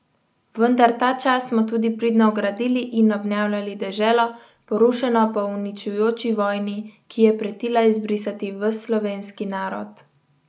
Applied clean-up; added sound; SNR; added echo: none; none; none; none.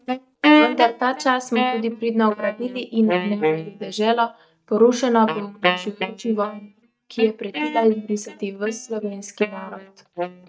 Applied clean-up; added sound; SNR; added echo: neural mask model DeepFilterNet 3.